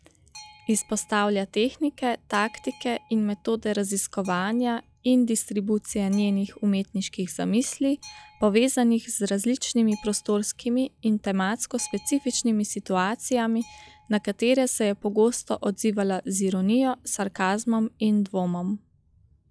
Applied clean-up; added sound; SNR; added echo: classical method log-MMSE.